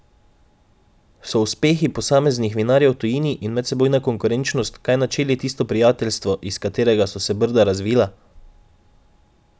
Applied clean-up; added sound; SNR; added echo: none; none; none; none.